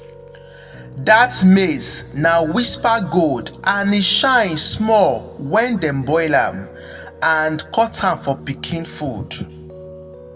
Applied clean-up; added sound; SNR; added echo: none; Piano; 18 dB; reverberation time 1.8 s.